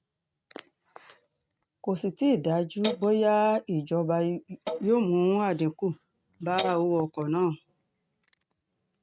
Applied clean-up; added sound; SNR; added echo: neural mask model RNNoise.